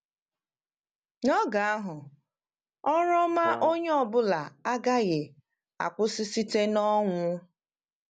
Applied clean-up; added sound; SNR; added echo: none; Brass instrument; 9 dB; none.